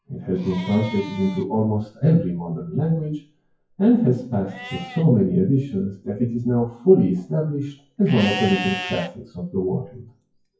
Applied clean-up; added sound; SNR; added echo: classical method WPE with log-MMSE.